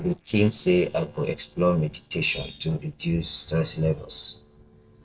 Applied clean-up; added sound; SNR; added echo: neural separator model SepFormer DNS4.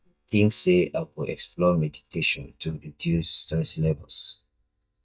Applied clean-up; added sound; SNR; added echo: neural mask model DeepFilterNet 3.